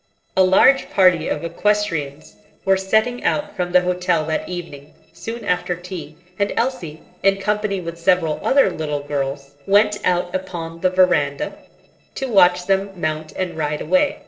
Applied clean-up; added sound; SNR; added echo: neural separator model SepFormer DNS4.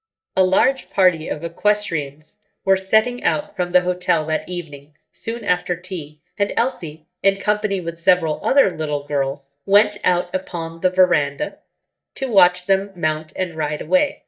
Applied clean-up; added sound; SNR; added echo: neural mask model DeepFilterNet 3.